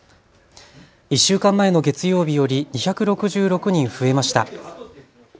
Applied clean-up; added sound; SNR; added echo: none; none; none; none.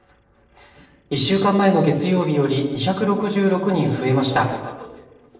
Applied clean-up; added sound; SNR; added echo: neural separator model SepFormer DNS4.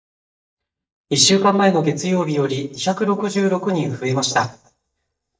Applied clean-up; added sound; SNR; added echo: neural mask model DeepFilterNet 3.